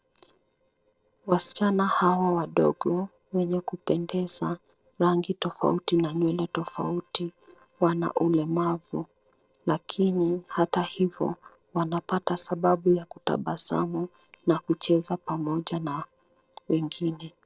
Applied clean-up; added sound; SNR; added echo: neural separator model SepFormer DNS4.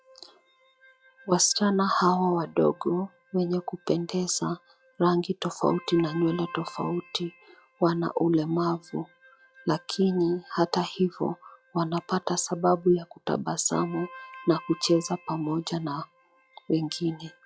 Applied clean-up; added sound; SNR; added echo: classical method log-MMSE.